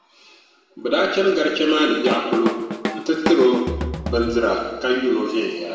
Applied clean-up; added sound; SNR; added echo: none; Drum kit; 7 dB; reverberation time 1.2 s.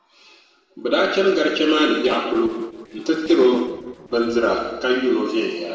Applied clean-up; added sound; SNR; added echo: neural separator model SepFormer DNS4.